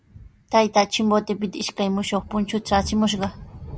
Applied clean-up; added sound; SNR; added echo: none; none; none; none.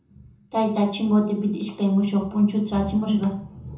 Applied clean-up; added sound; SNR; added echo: none; none; none; reverberation time 0.6 s.